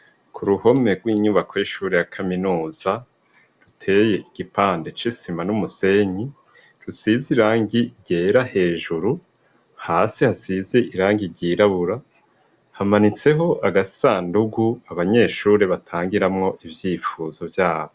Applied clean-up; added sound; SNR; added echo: none; none; none; none.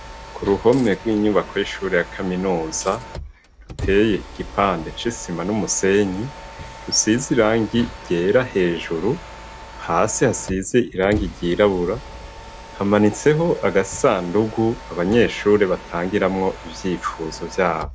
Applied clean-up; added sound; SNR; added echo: none; Mechanisms + Coin (dropping); 15 dB; none.